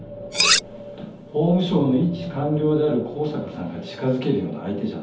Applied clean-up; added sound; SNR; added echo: none; Cutlery, silverware; 0 dB; reverberation time 0.6 s.